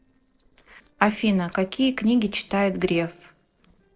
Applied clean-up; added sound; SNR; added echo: neural separator model SepFormer DNS4.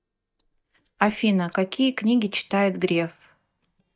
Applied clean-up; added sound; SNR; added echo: neural mask model DeepFilterNet 3.